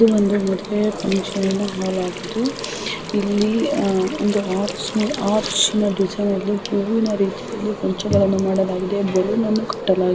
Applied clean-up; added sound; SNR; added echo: none; Water tap, faucet + Sink (filling or washing); 17 dB; none.